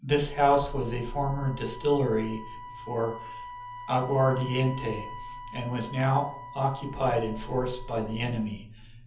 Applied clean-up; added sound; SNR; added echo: none; Wind instrument, woodwind instrument; 15 dB; reverberation time 0.7 s.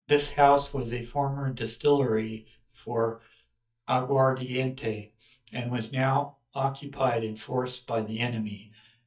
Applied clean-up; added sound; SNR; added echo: neural mask model DeepFilterNet 3.